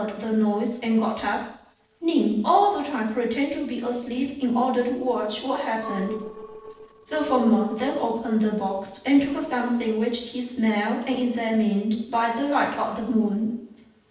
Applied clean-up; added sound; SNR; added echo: neural separator model SepFormer DNS4.